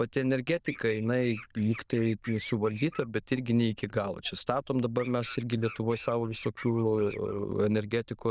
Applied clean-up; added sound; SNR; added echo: neural diffusion model UNIVERSE++.